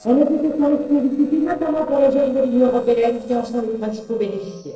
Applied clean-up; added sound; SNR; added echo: neural separator model SepFormer DNS4.